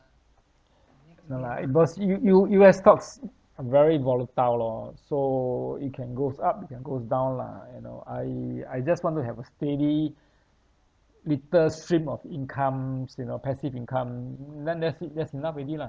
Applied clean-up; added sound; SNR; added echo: none; none; none; none.